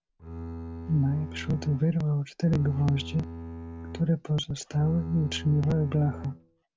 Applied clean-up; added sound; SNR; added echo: none; Bowed string instrument; 12 dB; none.